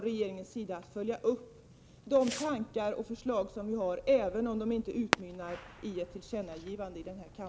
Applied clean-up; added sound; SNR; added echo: none; Fireworks; 10 dB; none.